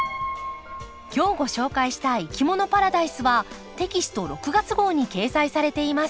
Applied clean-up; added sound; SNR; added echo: none; Piano; 14 dB; none.